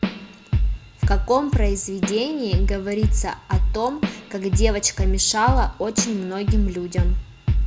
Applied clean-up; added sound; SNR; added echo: none; Drum / Drum kit; -3 dB; none.